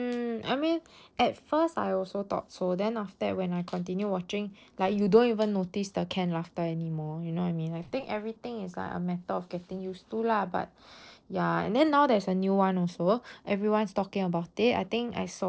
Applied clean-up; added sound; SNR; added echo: neural separator model SepFormer DNS4.